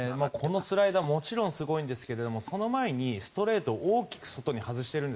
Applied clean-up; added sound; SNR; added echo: neural mask model Resemble Enhance denoiser.